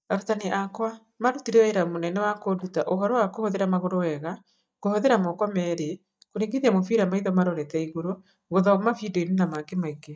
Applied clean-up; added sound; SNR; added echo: neural mask model DeepFilterNet 3.